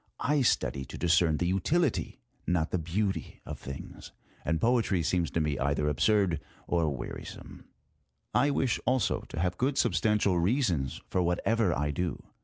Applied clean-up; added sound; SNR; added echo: none; none; none; none.